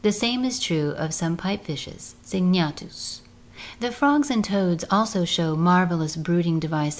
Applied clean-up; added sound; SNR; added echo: none; none; none; none.